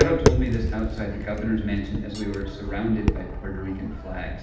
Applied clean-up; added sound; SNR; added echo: none; Tap; -2 dB; reverberation time 0.8 s.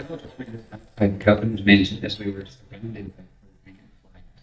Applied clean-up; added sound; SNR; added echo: neural mask model DeepFilterNet 3.